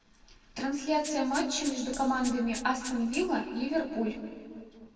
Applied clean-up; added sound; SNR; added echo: neural separator model SepFormer DNS4.